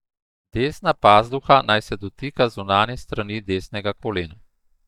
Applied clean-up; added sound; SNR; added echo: neural mask model DeepFilterNet 3.